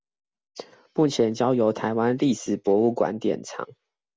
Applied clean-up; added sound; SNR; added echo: none; none; none; none.